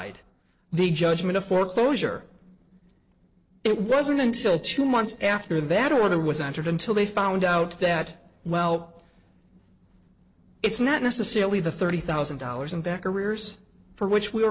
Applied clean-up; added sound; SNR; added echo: neural separator model SepFormer DNS4.